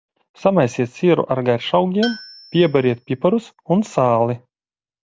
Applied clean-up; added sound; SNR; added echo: none; Tools; 20 dB; none.